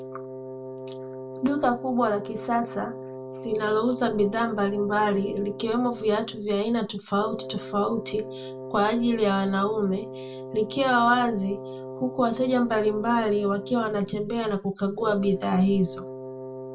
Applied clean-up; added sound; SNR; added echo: none; Wind instrument, woodwind instrument; 12 dB; reverberation time 0.2 s.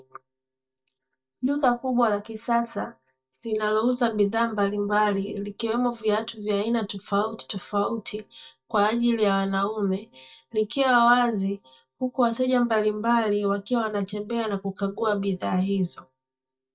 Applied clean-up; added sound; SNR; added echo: neural mask model DeepFilterNet 3.